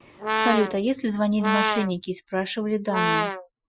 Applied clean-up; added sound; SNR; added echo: classical method Wiener filter.